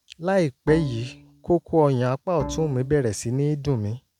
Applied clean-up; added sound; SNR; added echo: none; Bowed string instrument; 14 dB; none.